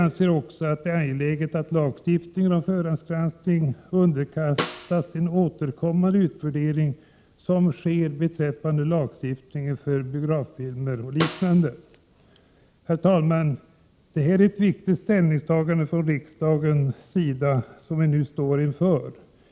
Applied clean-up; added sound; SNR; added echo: none; Snare drum; 11 dB; none.